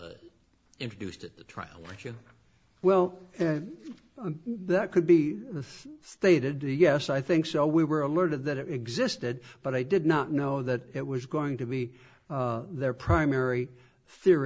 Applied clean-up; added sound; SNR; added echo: none; none; none; none.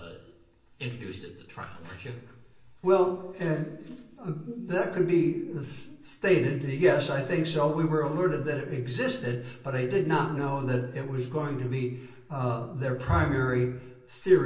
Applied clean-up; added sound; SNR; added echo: none; none; none; reverberation time 0.7 s.